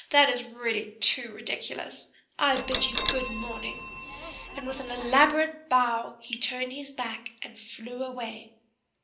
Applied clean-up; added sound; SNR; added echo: none; Bell; 11 dB; reverberation time 0.5 s.